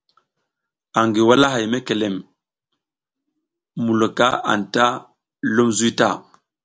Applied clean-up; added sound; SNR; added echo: none; none; none; none.